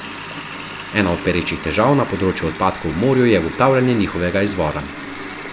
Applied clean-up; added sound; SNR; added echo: none; Water tap, faucet; 11 dB; none.